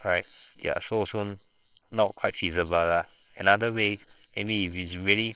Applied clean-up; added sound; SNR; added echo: neural separator model SepFormer WHAMR!.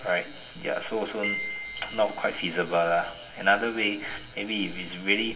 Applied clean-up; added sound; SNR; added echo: none; Marimba, xylophone; 12 dB; reverberation time 1.8 s.